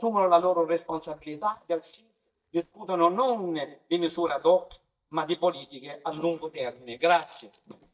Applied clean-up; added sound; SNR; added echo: neural mask model DeepFilterNet 3.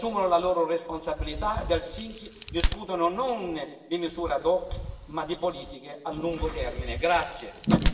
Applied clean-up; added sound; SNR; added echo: none; Crack; 6 dB; reverberation time 1.0 s.